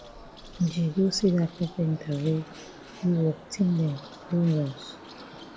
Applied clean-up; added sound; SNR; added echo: none; Bird; 18 dB; none.